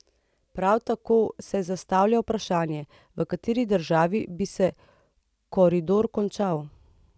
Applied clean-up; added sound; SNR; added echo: none; none; none; none.